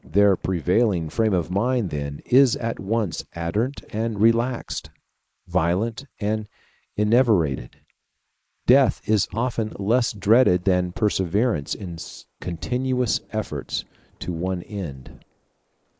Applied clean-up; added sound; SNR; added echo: neural mask model Resemble Enhance denoiser.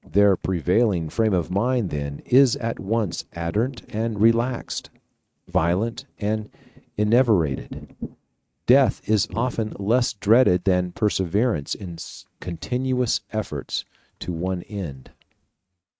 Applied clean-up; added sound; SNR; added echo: neural mask model RNNoise.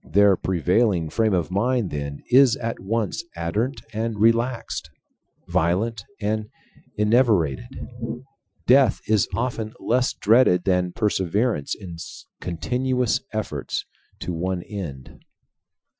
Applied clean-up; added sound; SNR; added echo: classical method Wiener filter.